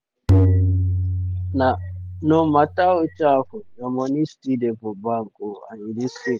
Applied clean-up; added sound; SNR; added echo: none; Tabla; -1 dB; none.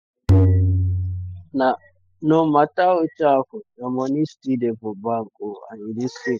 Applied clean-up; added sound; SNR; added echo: classical method spectral subtraction.